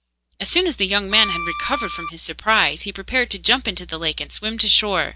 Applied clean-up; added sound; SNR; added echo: none; Bowed string instrument; 5 dB; none.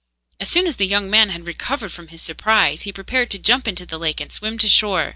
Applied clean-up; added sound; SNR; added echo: none; none; none; none.